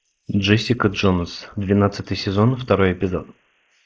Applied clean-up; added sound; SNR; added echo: neural mask model Resemble Enhance denoiser.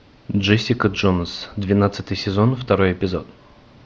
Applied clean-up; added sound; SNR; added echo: none; none; none; none.